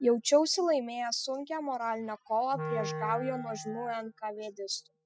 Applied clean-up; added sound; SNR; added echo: classical method spectral subtraction.